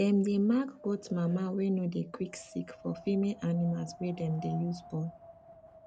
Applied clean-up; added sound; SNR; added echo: none; Wind; 19 dB; none.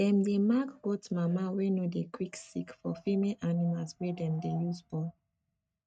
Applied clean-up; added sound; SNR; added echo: neural mask model RNNoise.